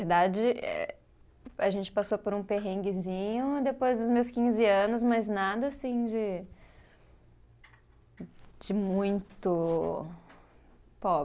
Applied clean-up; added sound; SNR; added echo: none; none; none; none.